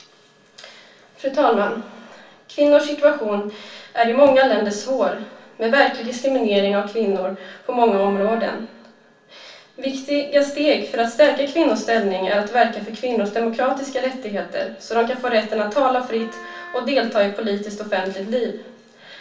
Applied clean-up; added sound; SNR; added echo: none; Wind instrument, woodwind instrument; 19 dB; reverberation time 0.3 s.